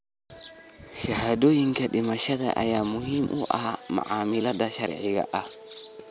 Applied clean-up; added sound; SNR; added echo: none; none; none; none.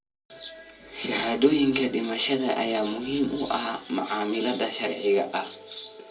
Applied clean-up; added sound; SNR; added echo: none; none; none; reverberation time 0.2 s.